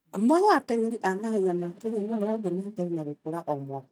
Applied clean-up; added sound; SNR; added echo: neural mask model DeepFilterNet 3.